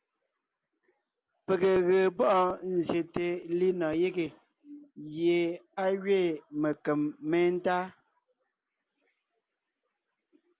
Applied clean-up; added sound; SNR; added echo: none; none; none; none.